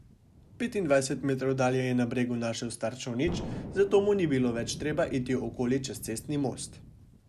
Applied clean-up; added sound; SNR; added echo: none; Thunder; 14 dB; none.